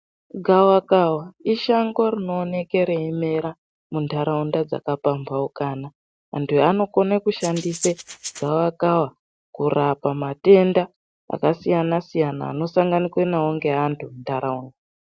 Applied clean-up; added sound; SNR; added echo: neural mask model RNNoise.